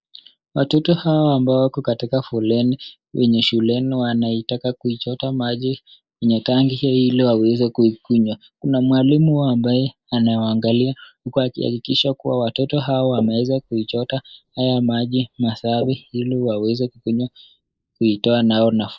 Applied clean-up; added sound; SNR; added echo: neural mask model Resemble Enhance denoiser.